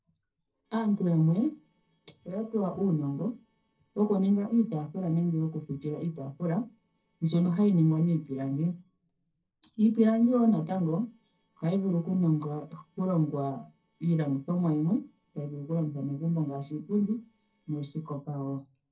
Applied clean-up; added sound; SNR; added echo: neural separator model SepFormer DNS4.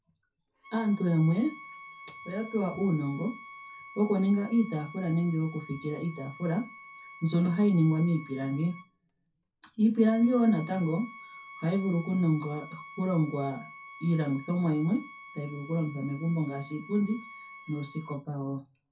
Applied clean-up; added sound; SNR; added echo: none; Bowed string instrument; 19 dB; reverberation time 0.3 s.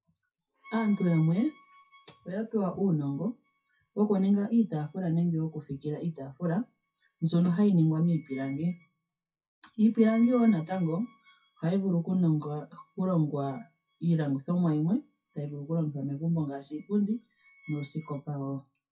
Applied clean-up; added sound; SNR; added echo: classical method WPE with log-MMSE.